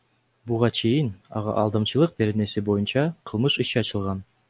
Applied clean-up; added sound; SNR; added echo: none; none; none; none.